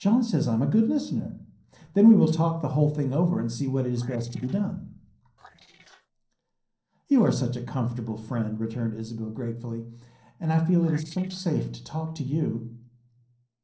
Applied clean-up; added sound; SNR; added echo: neural separator model SepFormer DNS4.